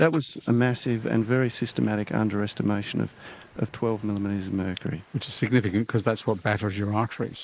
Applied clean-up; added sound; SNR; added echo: neural mask model Resemble Enhance denoiser.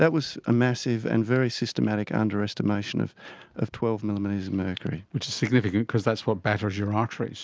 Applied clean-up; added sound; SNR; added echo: none; none; none; none.